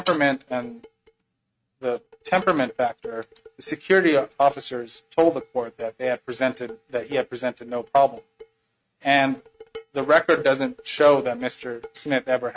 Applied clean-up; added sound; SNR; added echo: neural mask model RNNoise.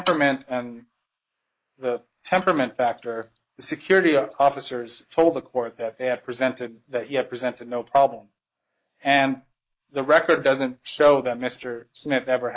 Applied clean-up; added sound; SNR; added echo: neural mask model Resemble Enhance denoiser.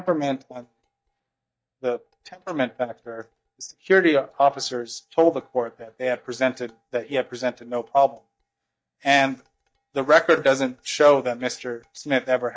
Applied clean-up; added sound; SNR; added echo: neural mask model DeepFilterNet 3.